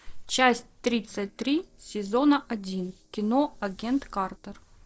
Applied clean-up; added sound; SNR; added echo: neural separator model SepFormer DNS4.